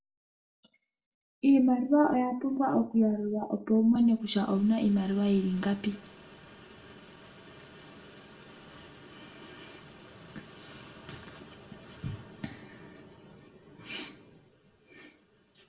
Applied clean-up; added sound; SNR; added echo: none; none; none; reverberation time 0.4 s.